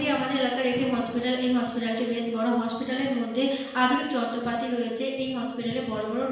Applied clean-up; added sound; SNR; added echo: none; Thunder / Rain; 19 dB; reverberation time 1.0 s.